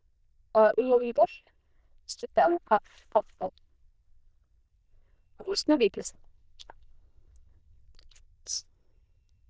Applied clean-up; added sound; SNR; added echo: neural diffusion model UNIVERSE++.